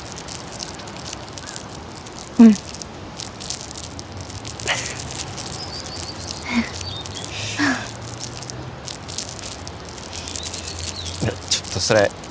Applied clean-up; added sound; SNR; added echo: none; Crumpling, crinkling; 12 dB; none.